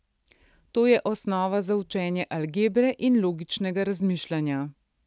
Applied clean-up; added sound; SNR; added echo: none; none; none; none.